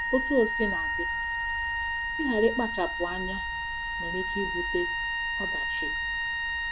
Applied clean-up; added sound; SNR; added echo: none; Wind instrument, woodwind instrument; -2 dB; none.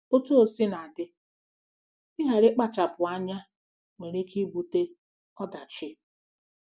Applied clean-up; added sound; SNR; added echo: none; none; none; none.